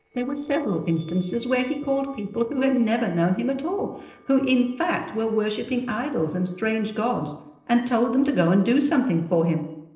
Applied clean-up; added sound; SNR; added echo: neural separator model SepFormer DNS4.